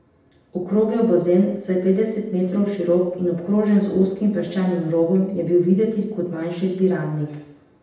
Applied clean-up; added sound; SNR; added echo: none; none; none; reverberation time 0.8 s.